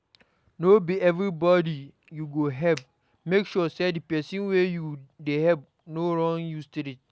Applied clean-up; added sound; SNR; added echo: none; Finger snapping; 19 dB; none.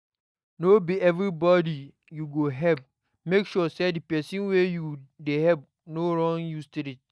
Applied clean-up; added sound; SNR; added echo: neural mask model DeepFilterNet 3.